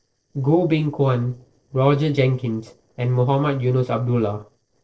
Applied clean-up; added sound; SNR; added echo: neural separator model SepFormer DNS4.